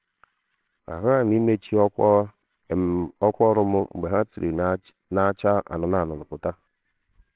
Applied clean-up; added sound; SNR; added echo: neural separator model SepFormer WHAMR!.